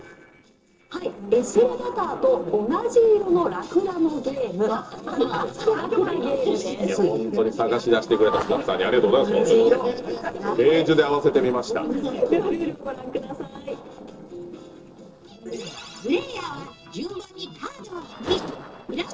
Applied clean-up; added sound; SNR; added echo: neural separator model SepFormer DNS4.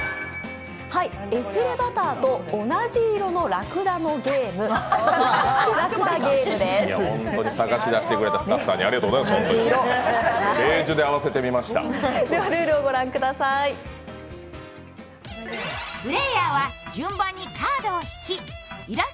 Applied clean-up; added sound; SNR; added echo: none; none; none; none.